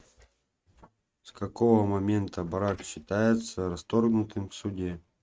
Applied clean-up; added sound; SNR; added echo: neural mask model RNNoise.